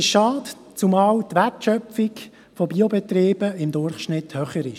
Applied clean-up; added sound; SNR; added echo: none; none; none; none.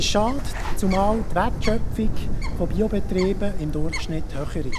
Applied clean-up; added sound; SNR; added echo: none; Bird; -2 dB; none.